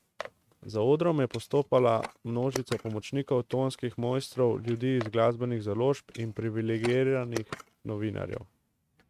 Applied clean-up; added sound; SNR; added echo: neural mask model RNNoise.